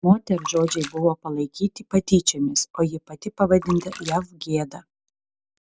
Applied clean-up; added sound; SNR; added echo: none; Splash, splatter; 17 dB; none.